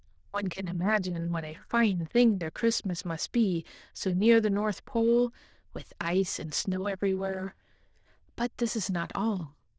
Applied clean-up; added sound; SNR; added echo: neural diffusion model UNIVERSE++.